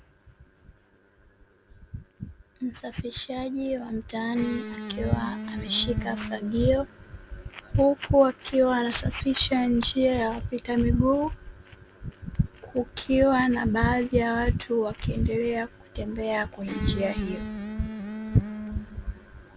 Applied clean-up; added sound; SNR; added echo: none; Electric guitar; 9 dB; none.